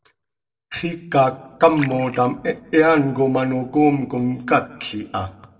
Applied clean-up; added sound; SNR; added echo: neural separator model SepFormer DNS4.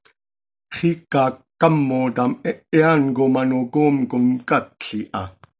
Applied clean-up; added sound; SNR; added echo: none; none; none; none.